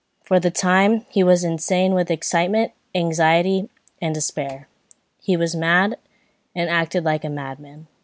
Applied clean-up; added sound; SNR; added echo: none; none; none; none.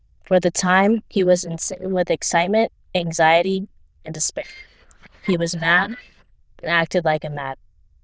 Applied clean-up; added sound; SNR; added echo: neural diffusion model UNIVERSE++.